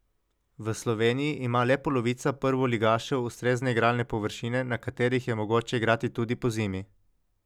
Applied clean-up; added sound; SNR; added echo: none; none; none; none.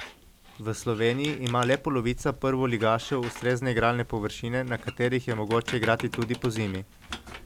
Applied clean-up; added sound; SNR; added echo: none; Squeak; 14 dB; none.